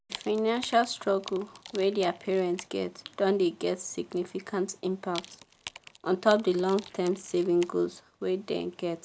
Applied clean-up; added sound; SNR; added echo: none; Wood; 18 dB; none.